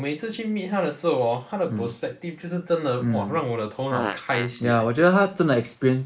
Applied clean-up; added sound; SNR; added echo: neural mask model Resemble Enhance denoiser.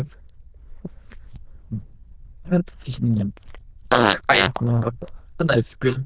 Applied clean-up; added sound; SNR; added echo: neural diffusion model UNIVERSE++.